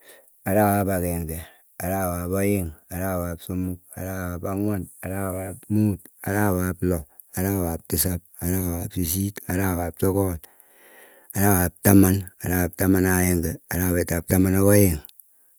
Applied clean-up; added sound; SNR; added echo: none; none; none; none.